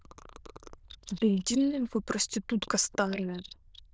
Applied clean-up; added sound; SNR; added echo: neural diffusion model UNIVERSE++.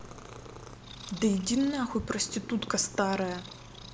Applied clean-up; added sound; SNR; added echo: none; Purr; 18 dB; none.